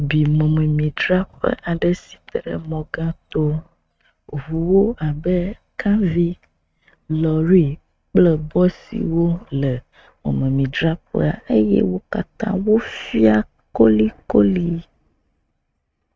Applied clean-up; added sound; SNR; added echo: neural mask model RNNoise.